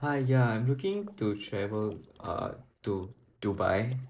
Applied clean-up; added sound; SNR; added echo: neural separator model SepFormer DNS4.